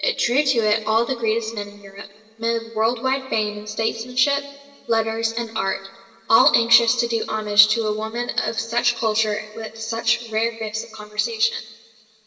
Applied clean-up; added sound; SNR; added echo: none; none; none; reverberation time 2.9 s.